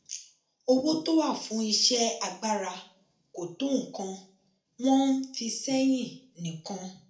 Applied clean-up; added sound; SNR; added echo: none; none; none; reverberation time 0.4 s.